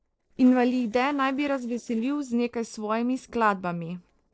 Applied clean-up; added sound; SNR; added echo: neural separator model SepFormer DNS4.